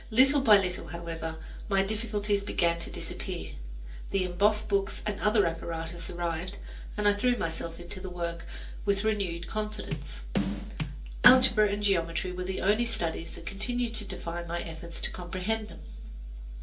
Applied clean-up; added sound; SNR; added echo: none; Bass drum / Snare drum; 4 dB; reverberation time 0.3 s.